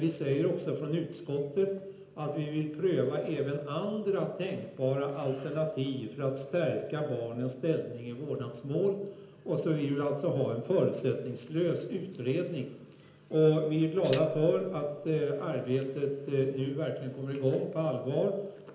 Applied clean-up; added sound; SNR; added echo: none; Tambourine; 18 dB; reverberation time 0.8 s.